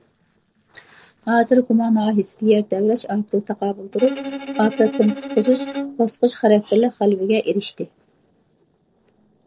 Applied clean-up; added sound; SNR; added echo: neural separator model SepFormer DNS4.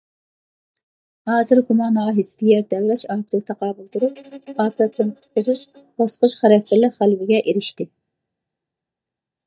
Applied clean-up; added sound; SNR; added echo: neural mask model DeepFilterNet 3.